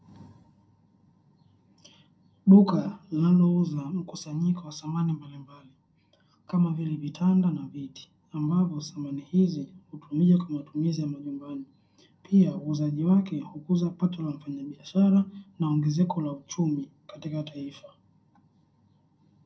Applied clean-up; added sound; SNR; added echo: none; none; none; reverberation time 0.2 s.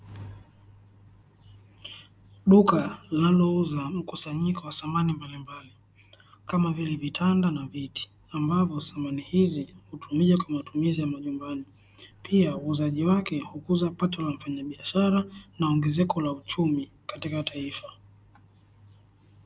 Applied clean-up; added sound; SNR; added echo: none; none; none; none.